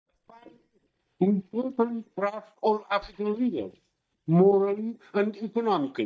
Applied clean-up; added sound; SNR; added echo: neural mask model DeepFilterNet 3.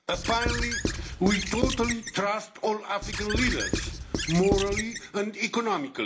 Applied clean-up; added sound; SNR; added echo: none; Squeak / Writing; 3 dB; reverberation time 0.4 s.